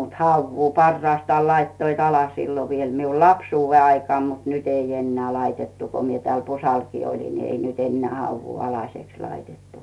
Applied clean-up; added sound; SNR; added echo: none; none; none; none.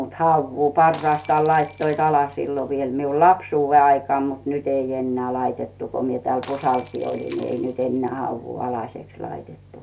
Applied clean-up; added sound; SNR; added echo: none; Shatter; 16 dB; none.